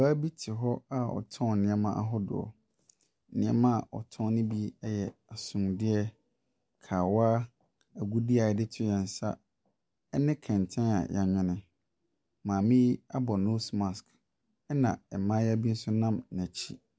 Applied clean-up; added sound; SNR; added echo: none; none; none; none.